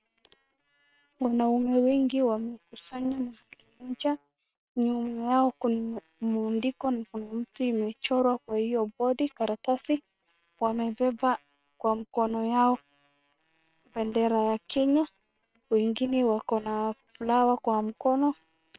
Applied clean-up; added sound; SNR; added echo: neural separator model SepFormer WHAM!.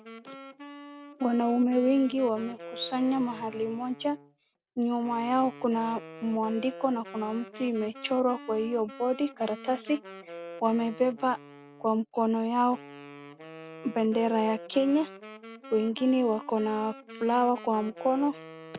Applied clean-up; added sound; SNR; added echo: none; Wind instrument, woodwind instrument; 16 dB; none.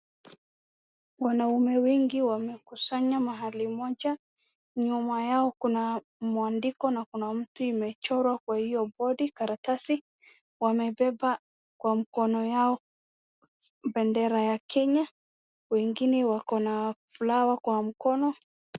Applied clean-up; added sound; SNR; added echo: none; none; none; none.